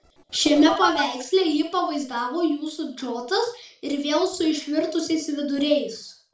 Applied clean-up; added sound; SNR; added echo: neural separator model SepFormer DNS4.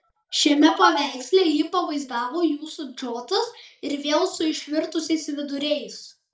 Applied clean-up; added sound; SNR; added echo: neural mask model DeepFilterNet 3.